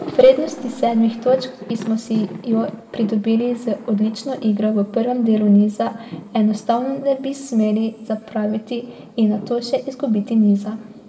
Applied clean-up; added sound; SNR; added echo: none; Thunder; 17 dB; reverberation time 1.2 s.